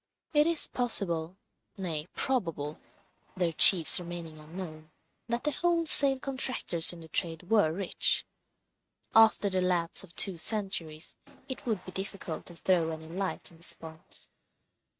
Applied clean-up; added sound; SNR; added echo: neural mask model RNNoise.